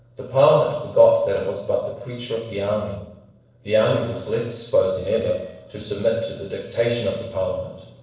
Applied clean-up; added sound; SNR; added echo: neural separator model SepFormer DNS4.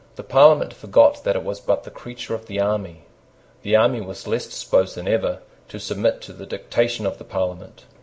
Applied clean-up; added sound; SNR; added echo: none; none; none; none.